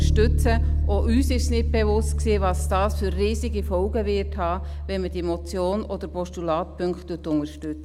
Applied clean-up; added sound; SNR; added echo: none; Bass guitar; -1 dB; none.